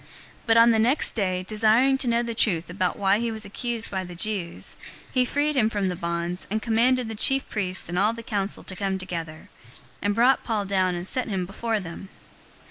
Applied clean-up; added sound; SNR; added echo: neural mask model Resemble Enhance denoiser.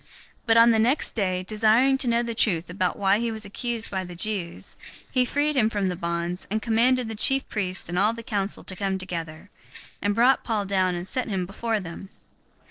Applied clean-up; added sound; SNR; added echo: neural separator model SepFormer DNS4.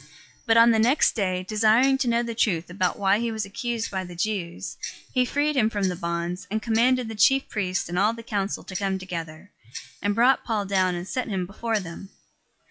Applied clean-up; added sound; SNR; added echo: classical method log-MMSE.